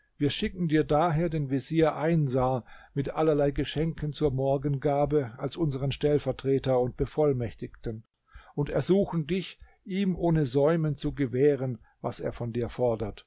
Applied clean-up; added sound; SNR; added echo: none; none; none; none.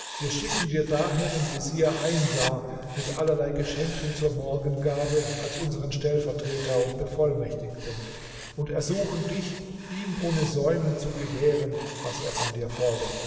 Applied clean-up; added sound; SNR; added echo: none; Writing; 11 dB; reverberation time 2.8 s.